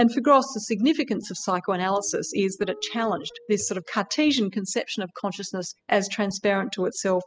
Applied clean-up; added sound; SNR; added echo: classical method spectral subtraction.